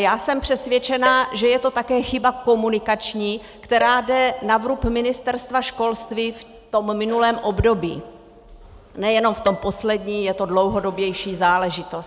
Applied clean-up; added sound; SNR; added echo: none; Dishes, pots, and pans; 15 dB; none.